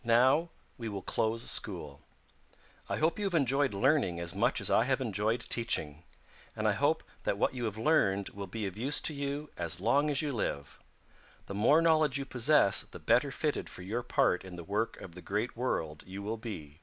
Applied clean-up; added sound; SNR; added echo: none; none; none; none.